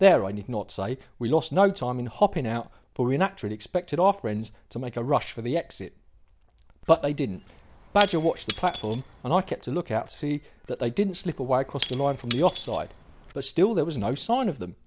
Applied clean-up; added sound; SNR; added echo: none; Shatter / Crushing; 14 dB; none.